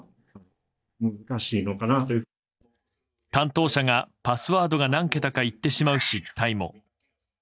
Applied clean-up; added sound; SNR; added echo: neural mask model DeepFilterNet 3.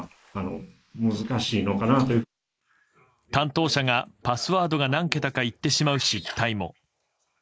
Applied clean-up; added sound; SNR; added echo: neural mask model Resemble Enhance denoiser.